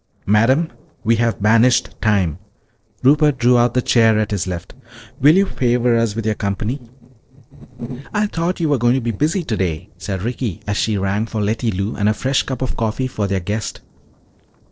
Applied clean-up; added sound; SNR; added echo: neural separator model SepFormer DNS4.